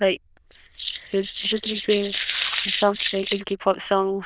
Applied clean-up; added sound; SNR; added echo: neural diffusion model UNIVERSE++.